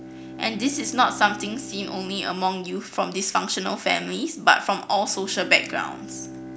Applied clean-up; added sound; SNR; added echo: none; Bowed string instrument; 15 dB; none.